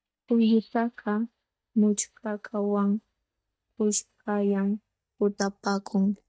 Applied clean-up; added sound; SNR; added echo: neural mask model DeepFilterNet 3.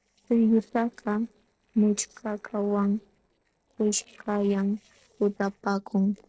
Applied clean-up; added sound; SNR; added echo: neural separator model SepFormer DNS4.